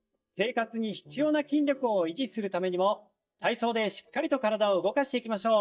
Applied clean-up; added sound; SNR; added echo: neural mask model DeepFilterNet 3.